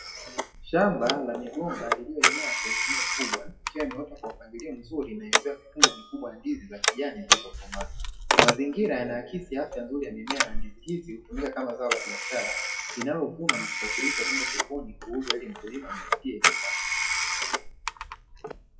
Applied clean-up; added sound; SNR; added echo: classical method WPE with log-MMSE.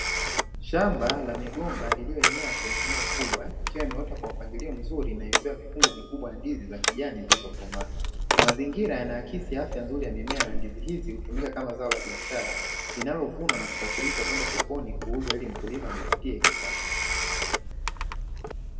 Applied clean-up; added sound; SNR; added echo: none; Telephone; -4 dB; reverberation time 1.5 s.